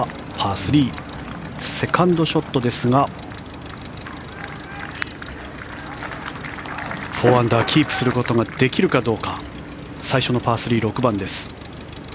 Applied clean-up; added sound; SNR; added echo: none; Engine; 19 dB; none.